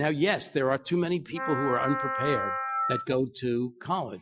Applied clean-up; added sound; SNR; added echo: classical method Wiener filter.